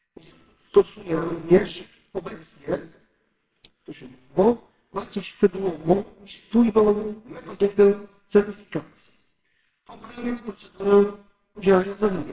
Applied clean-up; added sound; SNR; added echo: neural separator model SepFormer WHAMR!.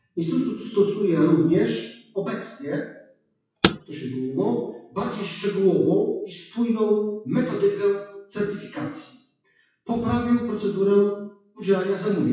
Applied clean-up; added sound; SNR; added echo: classical method WPE with log-MMSE.